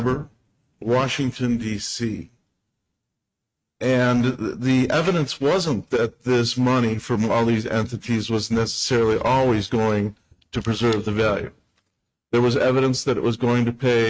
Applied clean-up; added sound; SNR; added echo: neural mask model RNNoise.